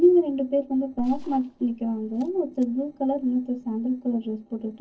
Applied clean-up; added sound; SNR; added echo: neural separator model SepFormer DNS4.